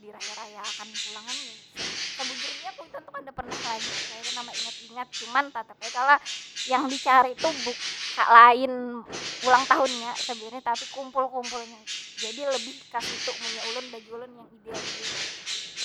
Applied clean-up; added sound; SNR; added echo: none; Bird; 9 dB; none.